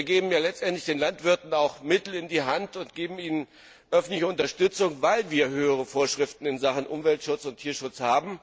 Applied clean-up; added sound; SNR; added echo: none; none; none; none.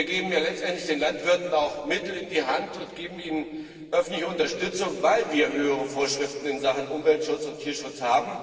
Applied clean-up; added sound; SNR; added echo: neural separator model SepFormer DNS4.